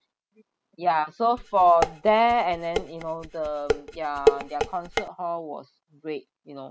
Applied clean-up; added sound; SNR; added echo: none; Dishes, pots, and pans; 3 dB; none.